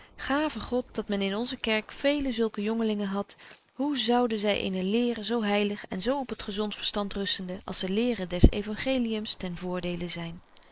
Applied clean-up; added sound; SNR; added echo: neural mask model Resemble Enhance denoiser.